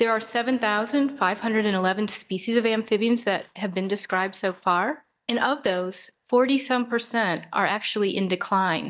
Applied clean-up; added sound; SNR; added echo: neural mask model DeepFilterNet 3.